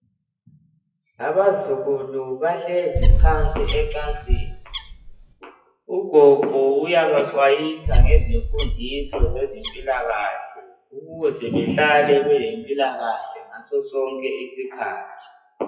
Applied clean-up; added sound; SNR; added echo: classical method WPE with log-MMSE.